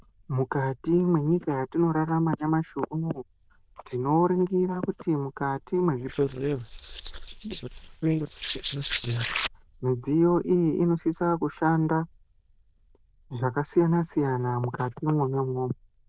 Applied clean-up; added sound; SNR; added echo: neural diffusion model UNIVERSE++.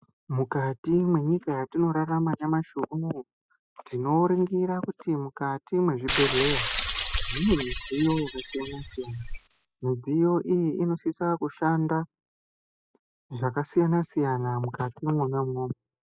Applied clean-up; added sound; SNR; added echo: classical method spectral subtraction.